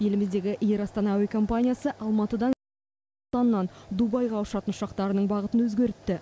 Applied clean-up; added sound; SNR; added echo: none; none; none; none.